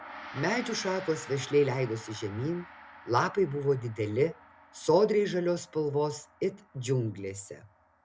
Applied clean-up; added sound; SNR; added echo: none; Gong; 18 dB; none.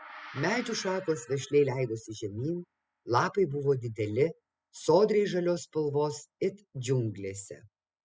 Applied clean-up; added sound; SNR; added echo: classical method spectral subtraction.